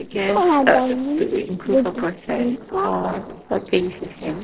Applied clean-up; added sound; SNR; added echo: neural separator model SepFormer DNS4.